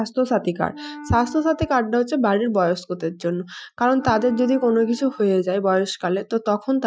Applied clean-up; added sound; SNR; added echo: classical method Wiener filter.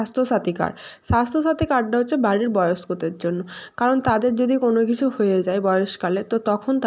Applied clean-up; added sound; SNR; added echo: none; none; none; none.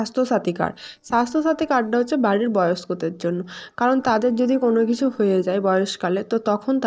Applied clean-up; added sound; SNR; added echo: neural separator model SepFormer DNS4.